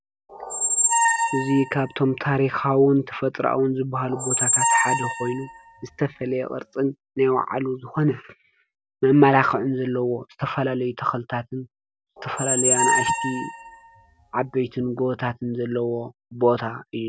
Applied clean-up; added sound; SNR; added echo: none; Squeak; 0 dB; none.